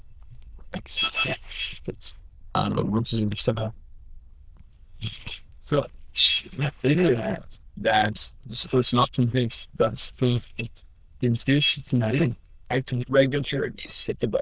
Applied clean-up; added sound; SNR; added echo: neural diffusion model UNIVERSE++.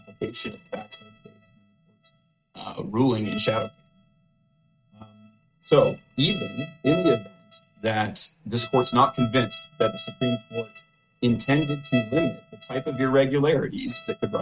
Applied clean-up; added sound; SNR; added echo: neural mask model RNNoise.